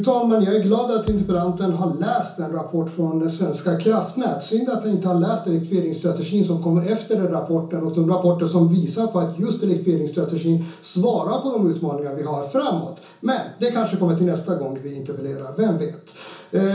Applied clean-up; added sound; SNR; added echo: none; Thump, thud; 14 dB; reverberation time 0.7 s.